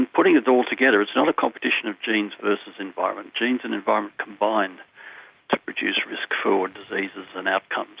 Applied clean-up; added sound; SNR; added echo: none; none; none; none.